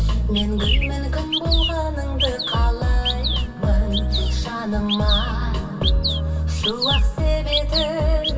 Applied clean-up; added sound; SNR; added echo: none; Bird vocalization, bird call, bird song; 8 dB; reverberation time 0.1 s.